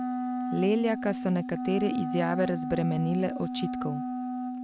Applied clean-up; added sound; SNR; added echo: none; Wind instrument, woodwind instrument; 3 dB; none.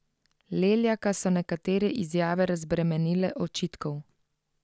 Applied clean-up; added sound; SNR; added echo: none; none; none; none.